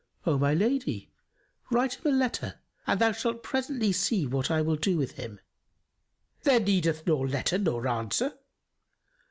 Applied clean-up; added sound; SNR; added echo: none; none; none; none.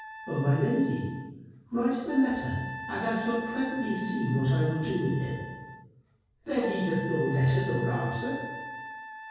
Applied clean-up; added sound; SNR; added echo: none; Wind instrument, woodwind instrument; 12 dB; reverberation time 1.3 s.